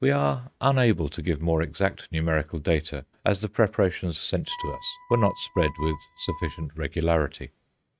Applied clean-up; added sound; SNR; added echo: neural mask model RNNoise.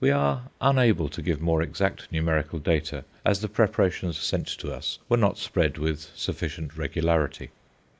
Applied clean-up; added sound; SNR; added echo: none; none; none; none.